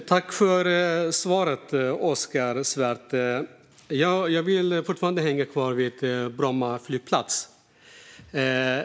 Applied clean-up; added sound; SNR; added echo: none; none; none; none.